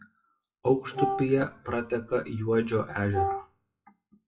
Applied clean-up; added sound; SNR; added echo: classical method WPE with log-MMSE.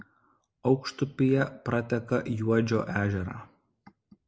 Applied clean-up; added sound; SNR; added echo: none; none; none; none.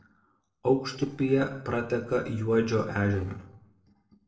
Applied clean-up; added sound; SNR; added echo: neural separator model SepFormer DNS4.